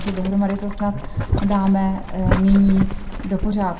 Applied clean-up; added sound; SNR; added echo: none; Boiling; 4 dB; reverberation time 0.2 s.